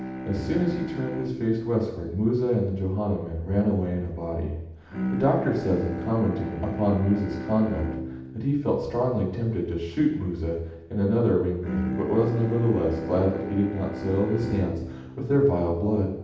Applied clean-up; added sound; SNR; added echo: none; Bowed string instrument; 10 dB; reverberation time 0.8 s.